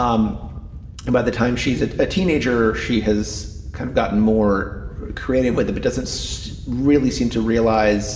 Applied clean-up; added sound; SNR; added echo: none; Wind / Boat, Water vehicle; 12 dB; reverberation time 1.0 s.